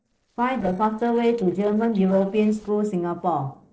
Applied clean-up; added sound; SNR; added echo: neural separator model SepFormer DNS4.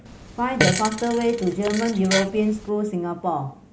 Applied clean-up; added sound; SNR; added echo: none; Fart; 4 dB; none.